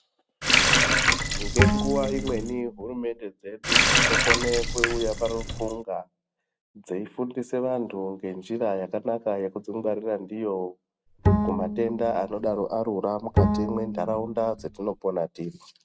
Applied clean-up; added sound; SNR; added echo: none; Water tap, faucet + Bowed string instrument; -5 dB; none.